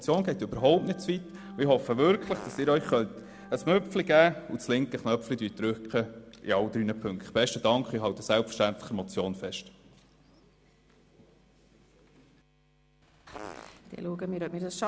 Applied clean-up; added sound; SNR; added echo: none; Organ + Fart; 16 dB; none.